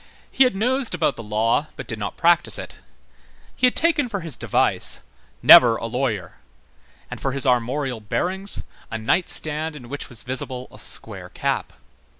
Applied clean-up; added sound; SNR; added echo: none; none; none; none.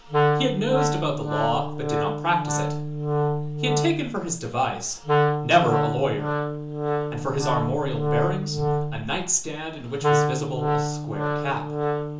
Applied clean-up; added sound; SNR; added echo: none; Wind instrument, woodwind instrument; -2 dB; reverberation time 0.8 s.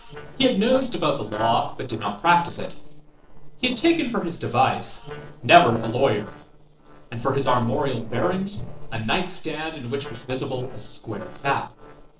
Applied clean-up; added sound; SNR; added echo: neural separator model SepFormer DNS4.